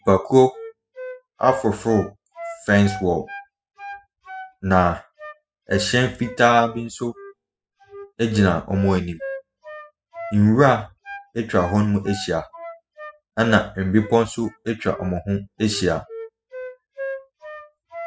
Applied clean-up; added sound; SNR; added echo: classical method spectral subtraction.